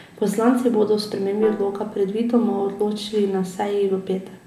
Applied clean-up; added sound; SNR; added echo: none; Piano; 19 dB; none.